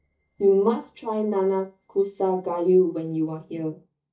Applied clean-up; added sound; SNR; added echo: neural mask model DeepFilterNet 3.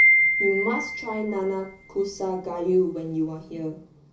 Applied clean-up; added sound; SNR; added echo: none; Wind chime; -1 dB; reverberation time 0.5 s.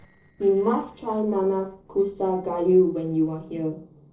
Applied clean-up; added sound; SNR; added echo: neural separator model SepFormer DNS4.